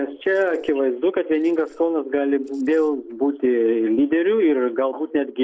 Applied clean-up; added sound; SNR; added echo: neural separator model SepFormer DNS4.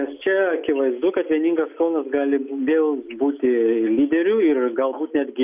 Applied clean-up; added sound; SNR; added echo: none; none; none; none.